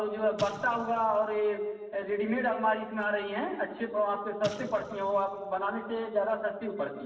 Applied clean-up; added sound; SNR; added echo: none; Explosion; 17 dB; reverberation time 1.4 s.